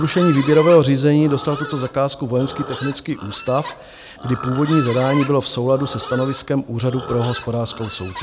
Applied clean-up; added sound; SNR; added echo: none; Livestock, farm animals, working animals; 13 dB; none.